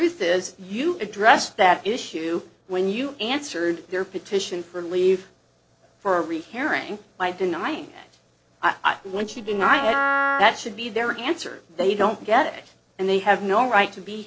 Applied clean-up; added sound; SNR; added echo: neural separator model SepFormer DNS4.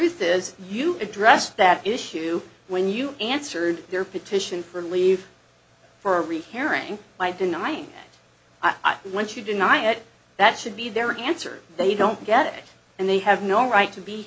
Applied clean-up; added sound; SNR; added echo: none; none; none; none.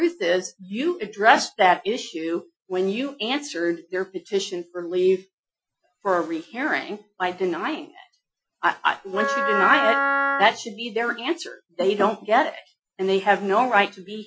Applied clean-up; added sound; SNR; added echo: classical method Wiener filter.